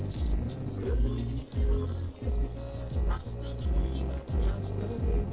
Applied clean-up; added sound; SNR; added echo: neural separator model SepFormer DNS4.